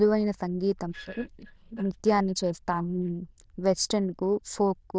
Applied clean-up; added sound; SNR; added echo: neural diffusion model UNIVERSE++.